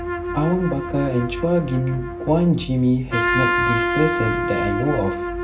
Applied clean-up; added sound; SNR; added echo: none; Trumpet; 3 dB; reverberation time 0.4 s.